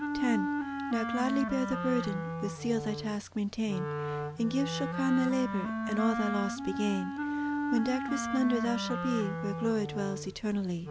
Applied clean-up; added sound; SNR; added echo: none; Wind instrument, woodwind instrument; 3 dB; none.